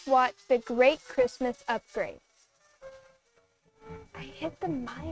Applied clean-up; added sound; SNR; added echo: neural mask model RNNoise.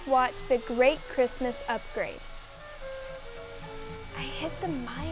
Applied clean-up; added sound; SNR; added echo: none; Sawing + Wind instrument, woodwind instrument; 13 dB; none.